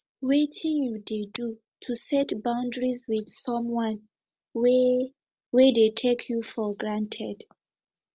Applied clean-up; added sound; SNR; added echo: none; none; none; none.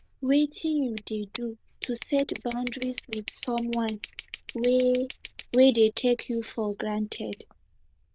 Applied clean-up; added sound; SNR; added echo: neural diffusion model UNIVERSE++.